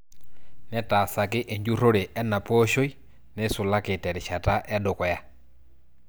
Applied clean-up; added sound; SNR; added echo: none; none; none; none.